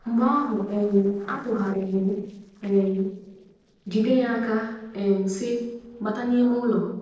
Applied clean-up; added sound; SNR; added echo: neural separator model SepFormer DNS4.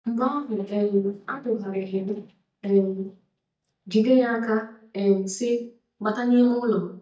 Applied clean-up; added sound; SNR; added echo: neural mask model DeepFilterNet 3.